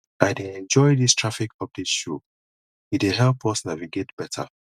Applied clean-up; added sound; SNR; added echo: none; none; none; none.